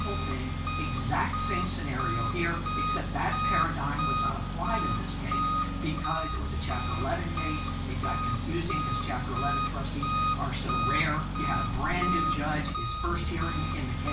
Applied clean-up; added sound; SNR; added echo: none; Engine; -3 dB; reverberation time 0.3 s.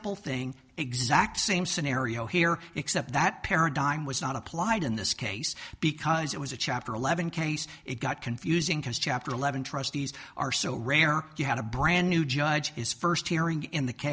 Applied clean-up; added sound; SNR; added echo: none; none; none; none.